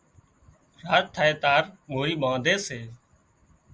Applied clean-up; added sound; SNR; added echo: none; none; none; none.